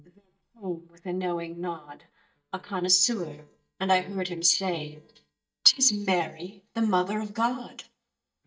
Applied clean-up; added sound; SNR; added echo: neural mask model DeepFilterNet 3.